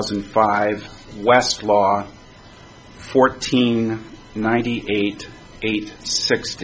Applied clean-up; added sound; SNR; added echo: none; none; none; none.